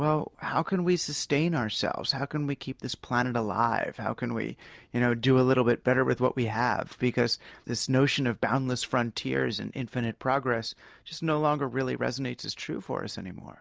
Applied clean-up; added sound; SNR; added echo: none; none; none; none.